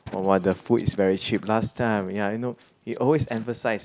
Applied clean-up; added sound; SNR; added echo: none; none; none; none.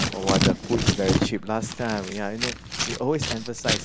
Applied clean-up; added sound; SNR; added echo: none; Scissors; -1 dB; none.